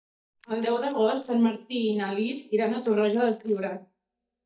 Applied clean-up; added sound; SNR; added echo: neural mask model DeepFilterNet 3.